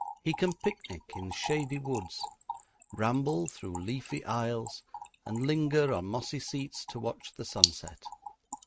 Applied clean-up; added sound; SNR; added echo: neural mask model RNNoise.